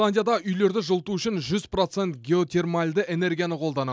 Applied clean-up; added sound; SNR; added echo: none; none; none; none.